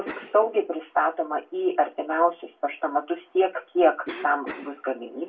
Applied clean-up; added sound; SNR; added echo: none; Cough; 18 dB; reverberation time 0.2 s.